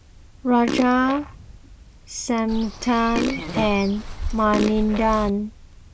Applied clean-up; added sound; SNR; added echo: none; Fart + Walk, footsteps / Insect; 7 dB; none.